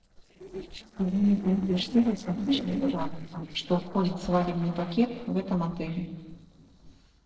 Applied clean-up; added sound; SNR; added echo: neural separator model SepFormer DNS4.